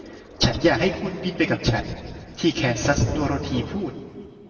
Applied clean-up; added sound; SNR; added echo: none; Thunder; 14 dB; reverberation time 2.0 s.